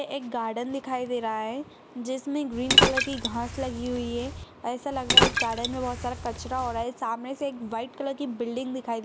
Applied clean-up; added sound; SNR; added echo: none; Liquid; -5 dB; none.